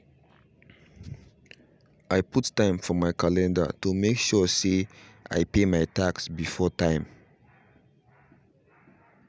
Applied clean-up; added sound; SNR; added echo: none; none; none; none.